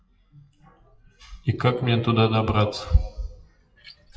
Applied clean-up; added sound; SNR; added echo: classical method WPE with log-MMSE.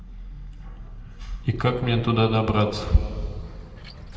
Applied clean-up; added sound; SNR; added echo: none; Vehicle; 15 dB; reverberation time 2.4 s.